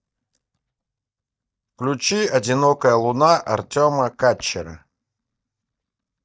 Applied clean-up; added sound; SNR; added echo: neural mask model DeepFilterNet 3.